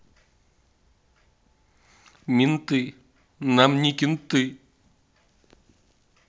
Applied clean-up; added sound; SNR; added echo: none; none; none; none.